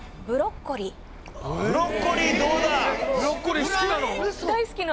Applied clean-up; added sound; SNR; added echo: none; Bird; 15 dB; none.